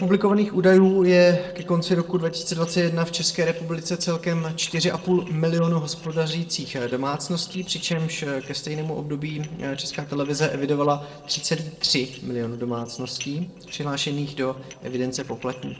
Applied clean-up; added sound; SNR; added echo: neural separator model SepFormer DNS4.